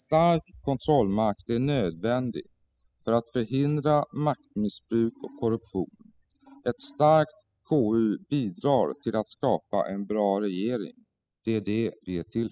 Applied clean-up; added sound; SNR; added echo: classical method spectral subtraction.